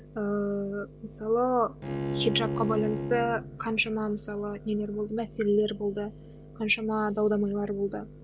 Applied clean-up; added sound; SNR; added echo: none; Bowed string instrument; 5 dB; none.